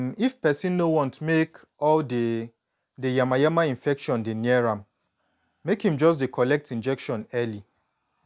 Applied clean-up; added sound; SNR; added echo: none; none; none; none.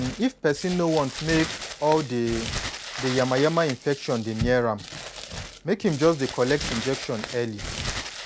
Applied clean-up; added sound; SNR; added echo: none; Crumpling, crinkling; 9 dB; none.